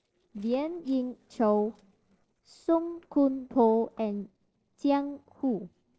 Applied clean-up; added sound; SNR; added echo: neural separator model SepFormer DNS4.